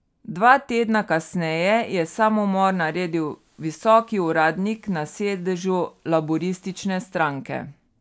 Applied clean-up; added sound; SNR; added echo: none; none; none; none.